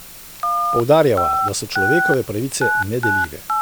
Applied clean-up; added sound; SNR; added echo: none; Telephone; 1 dB; none.